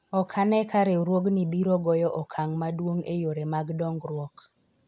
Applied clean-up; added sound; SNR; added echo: none; none; none; none.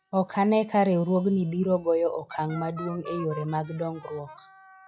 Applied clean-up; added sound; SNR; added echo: classical method log-MMSE.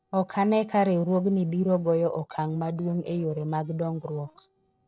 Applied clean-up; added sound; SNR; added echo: neural separator model SepFormer DNS4.